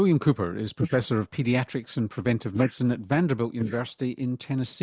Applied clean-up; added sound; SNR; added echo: neural mask model Resemble Enhance denoiser.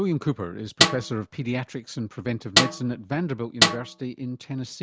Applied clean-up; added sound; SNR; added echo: none; Snare drum; -4 dB; none.